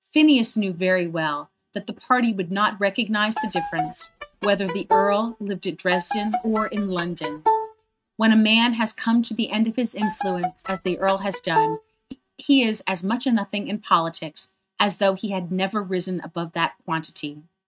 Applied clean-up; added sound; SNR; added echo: neural mask model RNNoise.